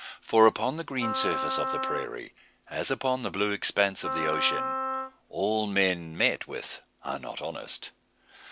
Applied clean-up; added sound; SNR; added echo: none; Wind instrument, woodwind instrument; 4 dB; none.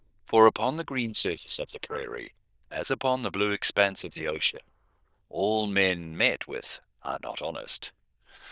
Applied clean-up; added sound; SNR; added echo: neural diffusion model UNIVERSE++.